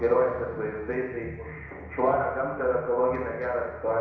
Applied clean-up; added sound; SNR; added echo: none; none; none; reverberation time 1.0 s.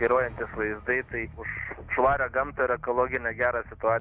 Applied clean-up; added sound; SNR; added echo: none; none; none; none.